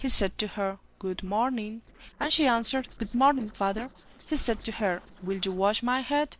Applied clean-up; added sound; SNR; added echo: neural separator model SepFormer DNS4.